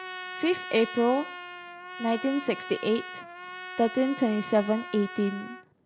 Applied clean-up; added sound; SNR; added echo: none; Trumpet; 11 dB; none.